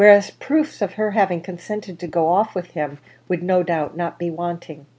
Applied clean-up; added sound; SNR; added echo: none; none; none; none.